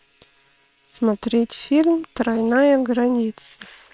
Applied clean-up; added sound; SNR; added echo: neural separator model SepFormer WHAM!.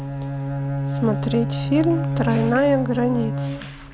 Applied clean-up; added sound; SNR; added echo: none; Bowed string instrument; 2 dB; none.